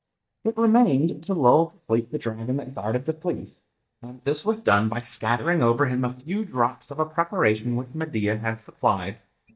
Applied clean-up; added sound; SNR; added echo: neural mask model DeepFilterNet 3.